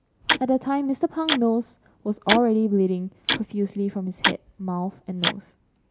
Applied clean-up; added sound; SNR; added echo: neural mask model Resemble Enhance denoiser.